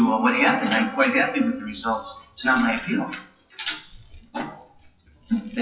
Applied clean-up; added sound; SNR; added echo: classical method WPE with log-MMSE.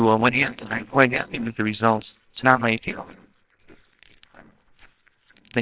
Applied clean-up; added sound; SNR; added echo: neural separator model SepFormer WHAMR!.